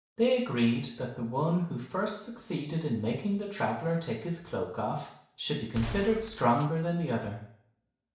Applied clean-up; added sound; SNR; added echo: none; Gunshot, gunfire; 11 dB; reverberation time 0.6 s.